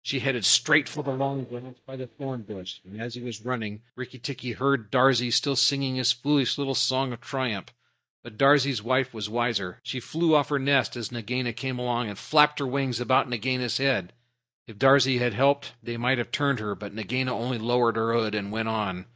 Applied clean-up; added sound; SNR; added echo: neural mask model DeepFilterNet 3.